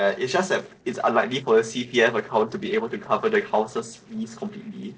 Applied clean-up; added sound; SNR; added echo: neural separator model SepFormer DNS4.